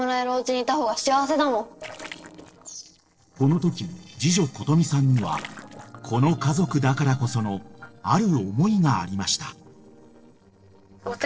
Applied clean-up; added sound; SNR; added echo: neural separator model SepFormer DNS4.